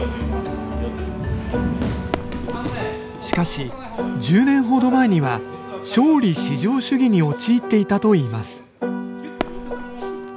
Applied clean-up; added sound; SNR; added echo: none; Piano + Fireworks; 9 dB; none.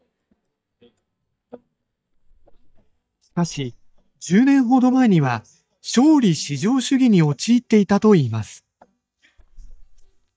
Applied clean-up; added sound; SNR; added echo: neural mask model DeepFilterNet 3.